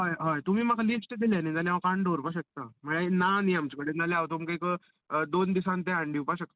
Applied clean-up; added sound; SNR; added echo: none; none; none; none.